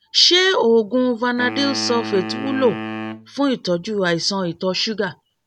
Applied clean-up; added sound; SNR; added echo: none; Wind instrument, woodwind instrument; 10 dB; none.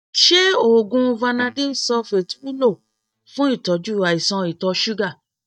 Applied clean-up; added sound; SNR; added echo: neural mask model DeepFilterNet 3.